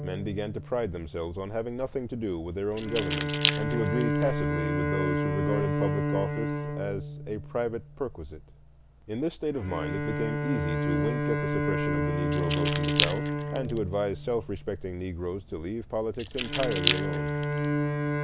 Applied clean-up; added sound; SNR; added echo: none; Bowed string instrument + Keys jangling; -2 dB; none.